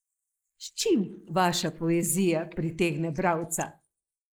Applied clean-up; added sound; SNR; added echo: neural mask model Resemble Enhance denoiser.